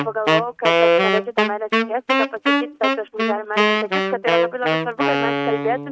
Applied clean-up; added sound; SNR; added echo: neural mask model RNNoise.